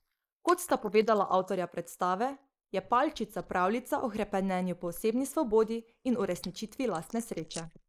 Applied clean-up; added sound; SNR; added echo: neural mask model Resemble Enhance denoiser.